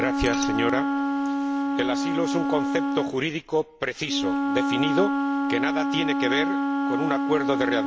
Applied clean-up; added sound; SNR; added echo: none; Wind instrument, woodwind instrument; -3 dB; none.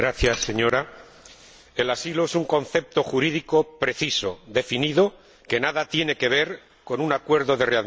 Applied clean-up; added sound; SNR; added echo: none; none; none; none.